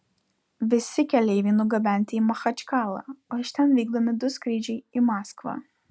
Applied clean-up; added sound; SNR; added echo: none; none; none; none.